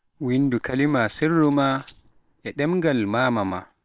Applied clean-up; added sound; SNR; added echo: neural separator model SepFormer WHAM!.